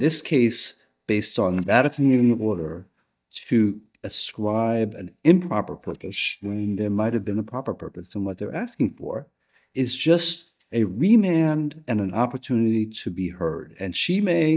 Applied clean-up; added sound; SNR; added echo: neural mask model DeepFilterNet 3.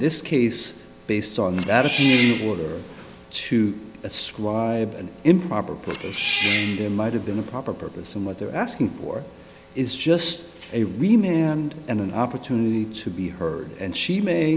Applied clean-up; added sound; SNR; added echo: none; Cat; 6 dB; none.